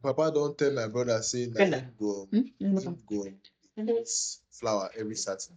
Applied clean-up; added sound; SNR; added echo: neural mask model DeepFilterNet 3.